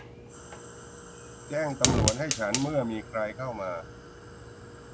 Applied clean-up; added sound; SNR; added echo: none; Fire; 0 dB; none.